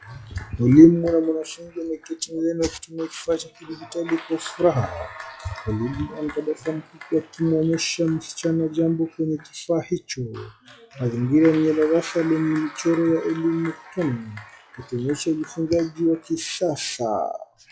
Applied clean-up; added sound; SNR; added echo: classical method log-MMSE.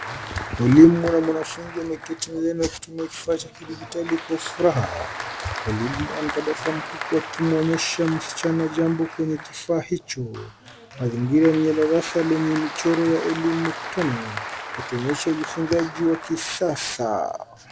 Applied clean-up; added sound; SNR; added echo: none; Applause; 11 dB; none.